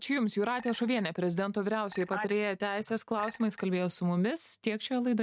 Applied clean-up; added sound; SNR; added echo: neural mask model RNNoise.